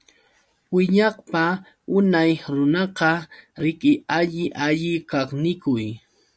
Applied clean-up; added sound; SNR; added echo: none; none; none; none.